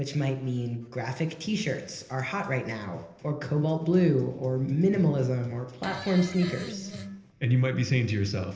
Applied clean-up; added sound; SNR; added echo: neural separator model SepFormer DNS4.